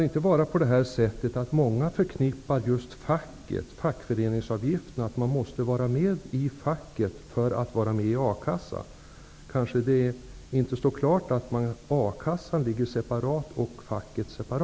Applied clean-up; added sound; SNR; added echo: none; none; none; none.